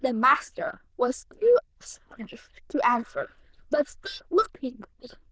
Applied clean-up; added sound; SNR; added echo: neural diffusion model UNIVERSE++.